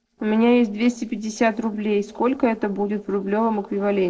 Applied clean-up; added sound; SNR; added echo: neural separator model SepFormer DNS4.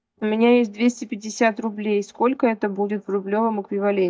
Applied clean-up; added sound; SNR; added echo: neural mask model DeepFilterNet 3.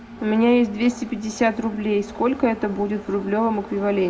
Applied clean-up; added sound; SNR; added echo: none; Engine; 18 dB; reverberation time 0.3 s.